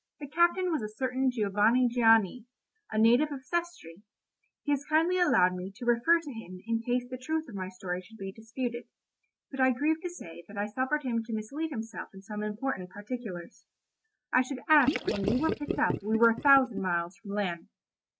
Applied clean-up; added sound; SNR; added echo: neural mask model RNNoise.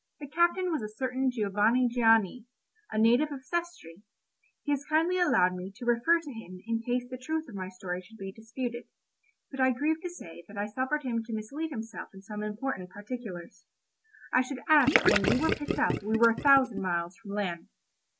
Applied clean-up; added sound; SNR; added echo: none; Gurgling / Liquid; 0 dB; none.